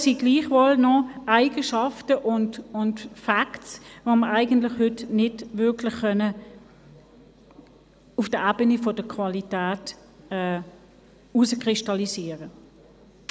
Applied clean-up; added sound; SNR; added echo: none; none; none; none.